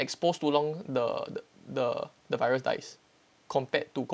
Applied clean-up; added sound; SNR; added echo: none; none; none; none.